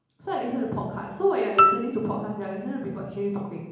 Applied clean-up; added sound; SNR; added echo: none; Piano; -3 dB; reverberation time 1.0 s.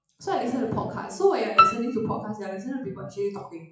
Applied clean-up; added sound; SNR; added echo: classical method WPE with log-MMSE.